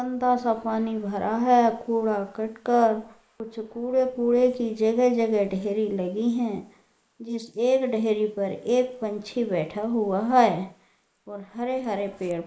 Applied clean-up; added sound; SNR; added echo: neural mask model Resemble Enhance denoiser.